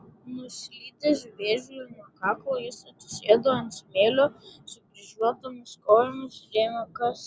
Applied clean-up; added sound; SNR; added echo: none; none; none; none.